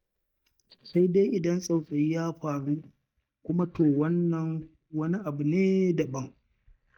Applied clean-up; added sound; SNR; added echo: neural mask model DeepFilterNet 3.